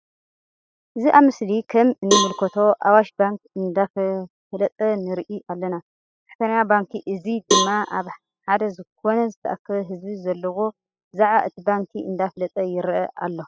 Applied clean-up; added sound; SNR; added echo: classical method spectral subtraction.